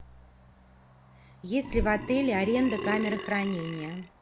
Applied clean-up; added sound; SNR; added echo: none; Burping, eructation; 6 dB; none.